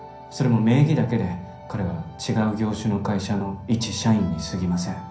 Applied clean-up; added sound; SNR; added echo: none; none; none; reverberation time 0.6 s.